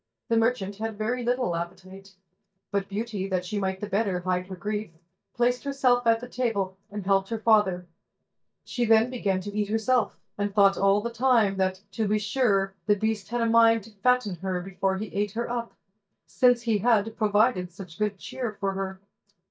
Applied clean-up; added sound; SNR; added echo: neural mask model DeepFilterNet 3.